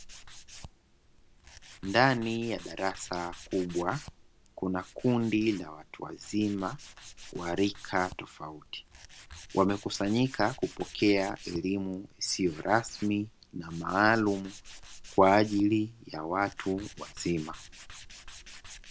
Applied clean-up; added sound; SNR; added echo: none; Tools; 18 dB; none.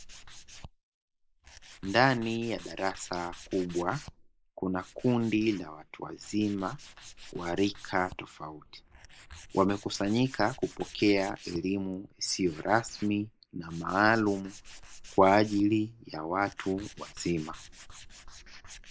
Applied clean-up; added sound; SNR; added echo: neural mask model Resemble Enhance denoiser.